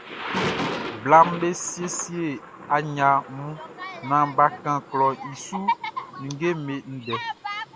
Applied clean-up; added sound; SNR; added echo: none; Thunder; 11 dB; none.